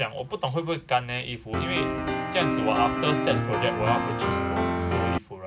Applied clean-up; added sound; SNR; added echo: none; Piano; -3 dB; none.